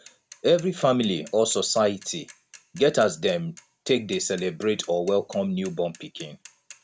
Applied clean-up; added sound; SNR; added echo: none; Mechanisms / Bicycle; 18 dB; none.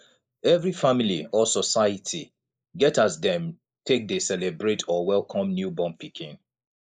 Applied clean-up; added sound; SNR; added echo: neural mask model Resemble Enhance denoiser.